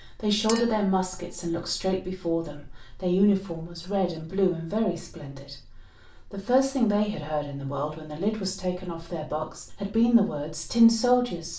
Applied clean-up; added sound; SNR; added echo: none; Chink, clink; 17 dB; reverberation time 0.3 s.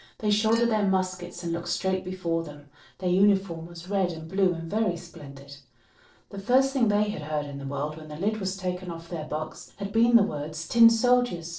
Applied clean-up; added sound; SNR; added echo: neural separator model SepFormer DNS4.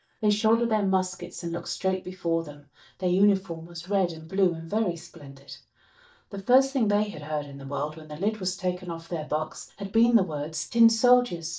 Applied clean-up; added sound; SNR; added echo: neural mask model DeepFilterNet 3.